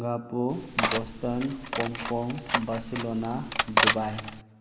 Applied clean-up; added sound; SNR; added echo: none; Cutlery, silverware; -1 dB; none.